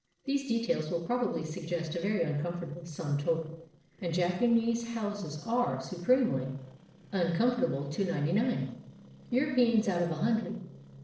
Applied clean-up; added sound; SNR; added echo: neural separator model SepFormer DNS4.